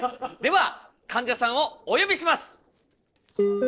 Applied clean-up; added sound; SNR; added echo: neural separator model SepFormer DNS4.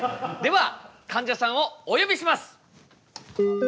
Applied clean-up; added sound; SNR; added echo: none; none; none; none.